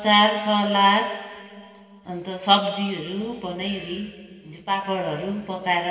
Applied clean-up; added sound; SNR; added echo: none; none; none; reverberation time 2.5 s.